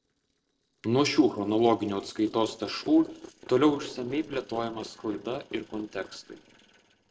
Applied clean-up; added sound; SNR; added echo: neural separator model SepFormer DNS4.